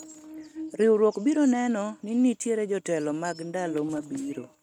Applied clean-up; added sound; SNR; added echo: neural mask model RNNoise.